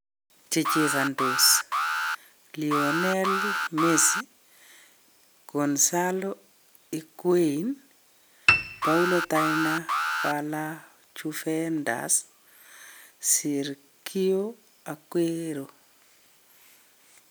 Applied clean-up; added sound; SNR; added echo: none; Alarm + Piano; -2 dB; none.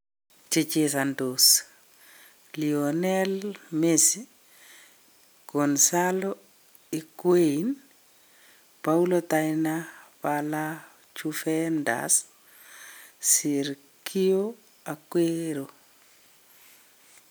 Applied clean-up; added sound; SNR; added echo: none; none; none; none.